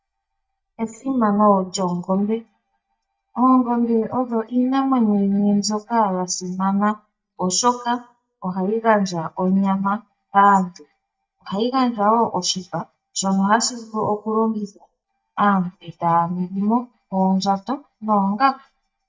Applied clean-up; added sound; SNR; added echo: neural mask model DeepFilterNet 3.